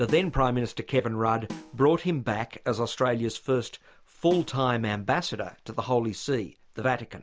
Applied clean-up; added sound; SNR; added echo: none; Snare drum; 17 dB; none.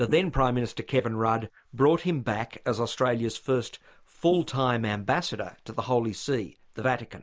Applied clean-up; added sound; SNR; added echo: neural mask model Resemble Enhance denoiser.